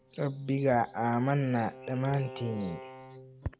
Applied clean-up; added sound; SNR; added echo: none; Bowed string instrument; 17 dB; none.